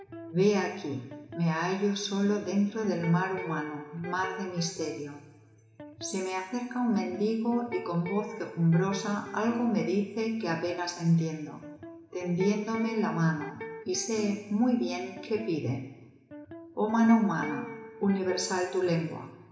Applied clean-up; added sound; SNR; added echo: none; Electric guitar; 15 dB; reverberation time 1.1 s.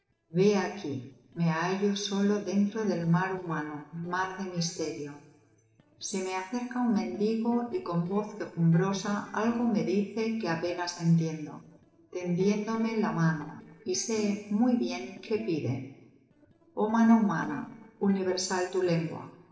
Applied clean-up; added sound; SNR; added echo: neural separator model SepFormer DNS4.